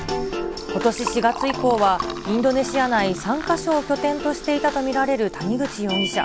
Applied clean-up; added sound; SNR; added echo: none; Liquid; 14 dB; none.